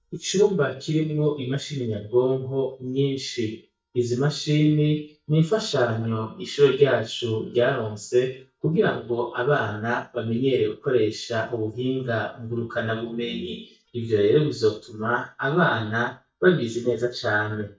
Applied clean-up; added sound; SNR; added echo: neural mask model DeepFilterNet 3.